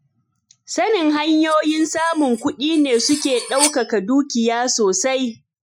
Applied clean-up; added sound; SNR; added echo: classical method Wiener filter.